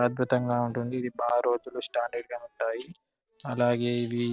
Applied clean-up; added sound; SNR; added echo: neural separator model SepFormer DNS4.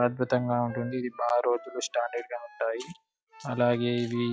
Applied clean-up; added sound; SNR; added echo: classical method log-MMSE.